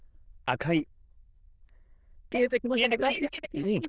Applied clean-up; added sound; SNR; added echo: neural diffusion model UNIVERSE++.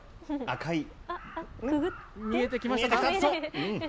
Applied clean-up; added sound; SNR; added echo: none; Crow; 19 dB; none.